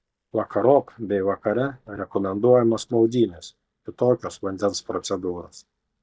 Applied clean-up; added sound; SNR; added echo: neural mask model DeepFilterNet 3.